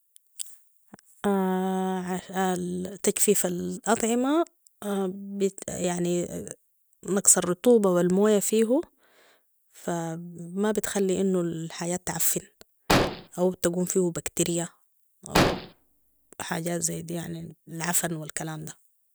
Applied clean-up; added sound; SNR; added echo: none; Explosion; 0 dB; none.